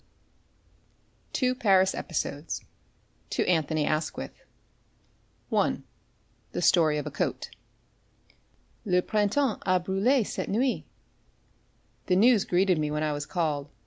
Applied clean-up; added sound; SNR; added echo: none; none; none; none.